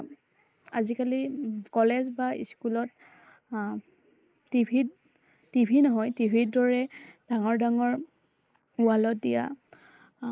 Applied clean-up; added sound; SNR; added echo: neural mask model Resemble Enhance denoiser.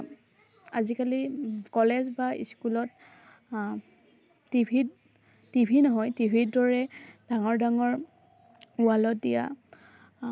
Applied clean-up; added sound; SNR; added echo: none; none; none; none.